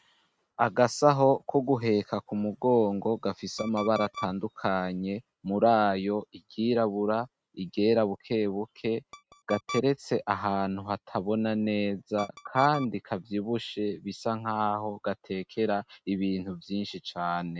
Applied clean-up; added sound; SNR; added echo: neural mask model RNNoise.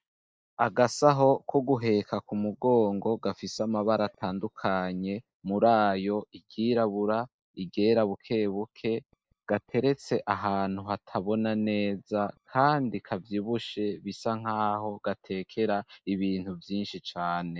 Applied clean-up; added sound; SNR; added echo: neural mask model DeepFilterNet 3.